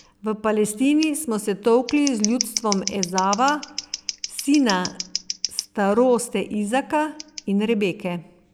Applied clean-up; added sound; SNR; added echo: none; Scissors; 11 dB; none.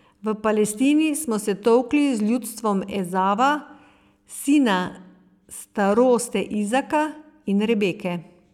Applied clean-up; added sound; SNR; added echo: none; none; none; none.